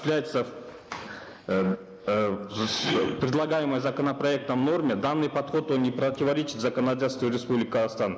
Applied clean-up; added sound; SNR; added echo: none; none; none; none.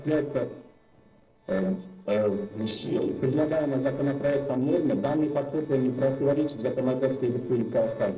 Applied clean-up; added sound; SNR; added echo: neural separator model SepFormer DNS4.